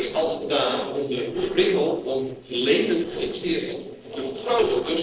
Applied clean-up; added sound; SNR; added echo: neural separator model SepFormer DNS4.